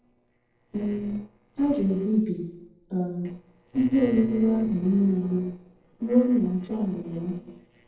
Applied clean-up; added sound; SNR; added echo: neural separator model SepFormer DNS4.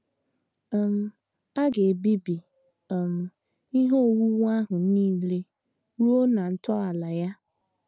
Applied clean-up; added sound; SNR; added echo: none; none; none; none.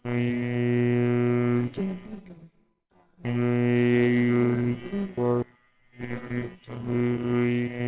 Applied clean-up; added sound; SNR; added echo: neural separator model SepFormer WHAMR!.